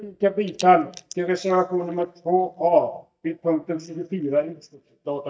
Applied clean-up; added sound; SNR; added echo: neural mask model DeepFilterNet 3.